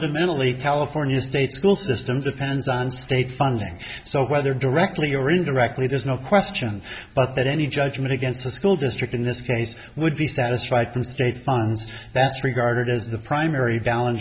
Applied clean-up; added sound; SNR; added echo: none; none; none; none.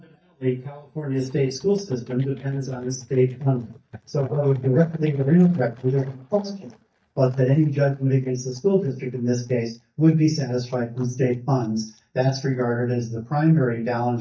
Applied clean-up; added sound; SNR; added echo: neural mask model DeepFilterNet 3.